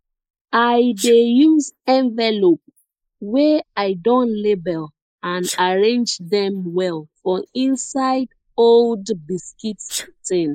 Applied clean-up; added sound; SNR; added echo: neural mask model Resemble Enhance denoiser.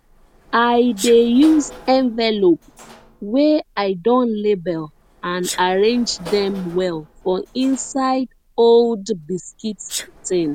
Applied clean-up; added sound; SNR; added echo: none; Sliding door / Slam + Sneeze; 19 dB; none.